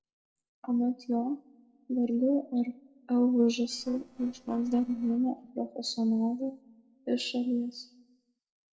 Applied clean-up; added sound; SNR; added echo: neural separator model SepFormer DNS4.